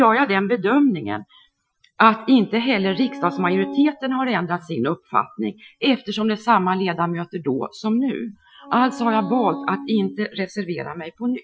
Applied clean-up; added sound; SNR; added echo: classical method Wiener filter.